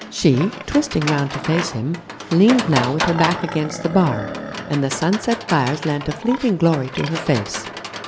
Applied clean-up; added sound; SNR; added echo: none; Livestock, farm animals, working animals; 8 dB; none.